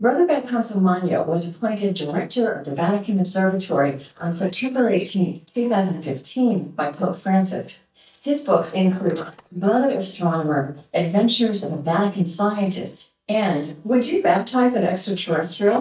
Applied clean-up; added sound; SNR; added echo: neural mask model DeepFilterNet 3.